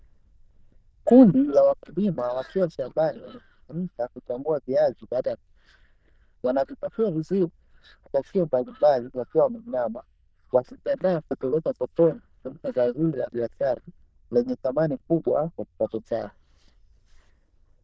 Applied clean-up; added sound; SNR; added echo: neural diffusion model UNIVERSE++.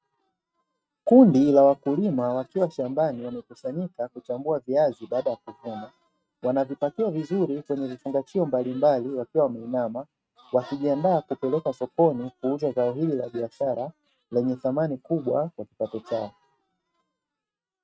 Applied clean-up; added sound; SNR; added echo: neural mask model RNNoise.